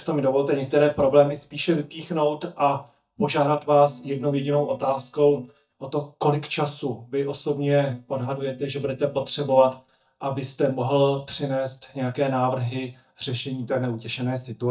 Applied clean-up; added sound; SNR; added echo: neural mask model DeepFilterNet 3.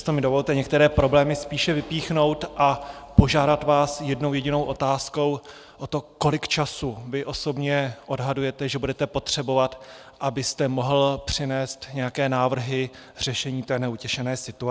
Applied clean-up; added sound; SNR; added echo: none; none; none; none.